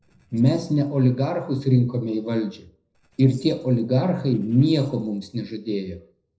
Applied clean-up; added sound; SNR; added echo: neural separator model SepFormer DNS4.